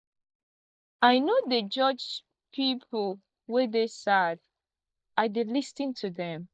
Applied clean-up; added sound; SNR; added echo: neural mask model DeepFilterNet 3.